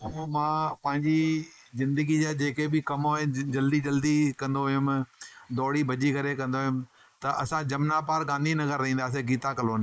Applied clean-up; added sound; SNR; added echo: neural mask model Resemble Enhance denoiser.